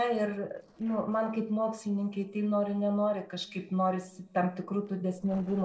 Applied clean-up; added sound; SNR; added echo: neural separator model SepFormer DNS4.